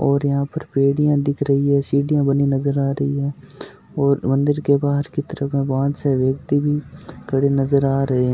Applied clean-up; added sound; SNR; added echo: none; none; none; none.